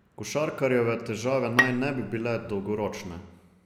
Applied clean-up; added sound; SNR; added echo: none; Bowed string instrument; 2 dB; none.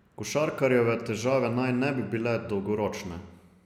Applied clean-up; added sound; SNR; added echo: none; none; none; none.